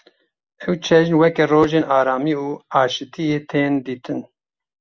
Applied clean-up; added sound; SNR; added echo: none; none; none; none.